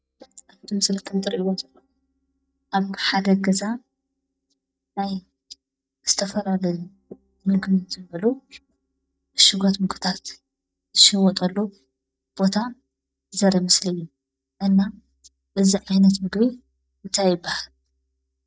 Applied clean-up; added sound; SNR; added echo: neural mask model DeepFilterNet 3.